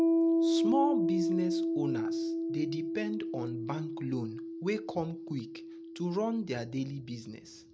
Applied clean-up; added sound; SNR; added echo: none; Piano; -4 dB; none.